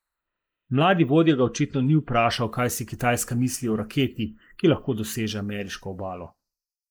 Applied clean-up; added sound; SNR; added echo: neural mask model Resemble Enhance denoiser.